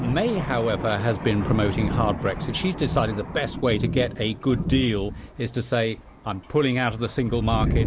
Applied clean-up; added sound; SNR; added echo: none; Thunder; 5 dB; none.